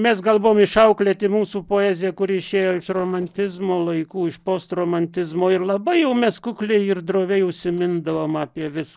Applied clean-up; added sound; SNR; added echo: neural separator model SepFormer DNS4.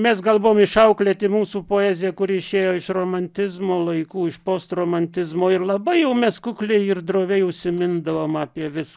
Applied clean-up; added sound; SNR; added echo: none; none; none; none.